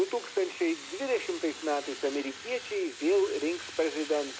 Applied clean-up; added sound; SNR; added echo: none; Fire; 13 dB; none.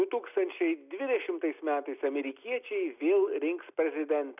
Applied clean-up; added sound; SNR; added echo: none; none; none; none.